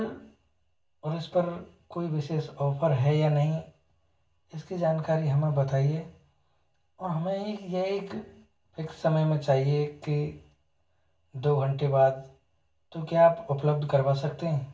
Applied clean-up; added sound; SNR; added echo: none; none; none; reverberation time 0.2 s.